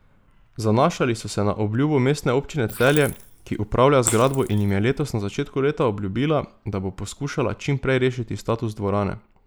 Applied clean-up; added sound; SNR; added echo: neural mask model Resemble Enhance denoiser.